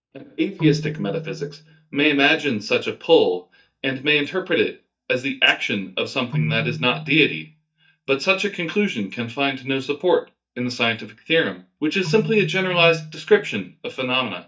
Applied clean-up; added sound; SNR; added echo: neural mask model DeepFilterNet 3.